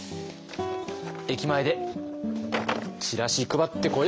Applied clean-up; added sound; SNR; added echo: none; none; none; none.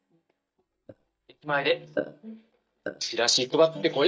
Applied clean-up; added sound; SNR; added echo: neural mask model DeepFilterNet 3.